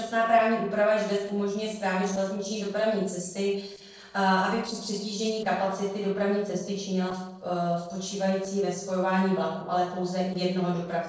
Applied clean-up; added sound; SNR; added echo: neural separator model SepFormer DNS4.